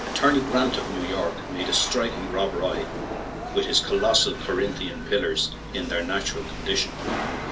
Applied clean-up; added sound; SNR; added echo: none; Rattle / Chatter / Hiss / Engine / Mechanisms; 6 dB; reverberation time 0.3 s.